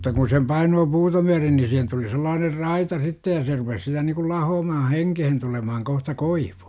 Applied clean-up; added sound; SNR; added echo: none; none; none; none.